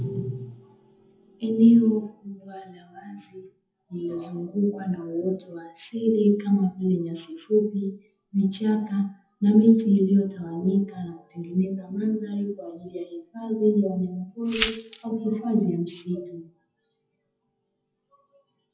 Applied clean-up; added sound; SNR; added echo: classical method WPE with log-MMSE.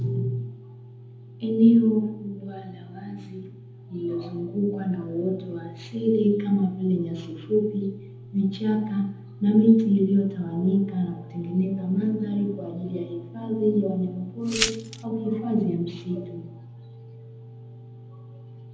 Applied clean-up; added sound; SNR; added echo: none; Glass; 5 dB; reverberation time 0.8 s.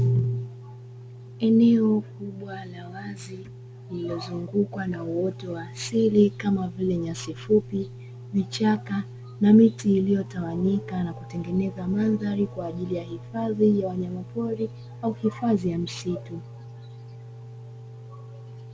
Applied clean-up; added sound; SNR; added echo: none; none; none; none.